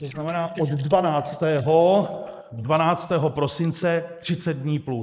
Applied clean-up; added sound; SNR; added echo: neural mask model Resemble Enhance denoiser.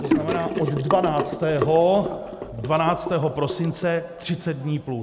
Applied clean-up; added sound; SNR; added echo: none; Sink (filling or washing) / Gurgling; 7 dB; none.